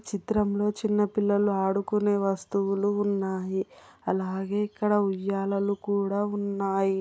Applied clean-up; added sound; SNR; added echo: none; none; none; none.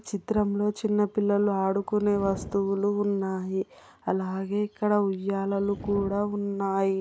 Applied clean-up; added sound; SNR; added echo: none; Fire; 17 dB; none.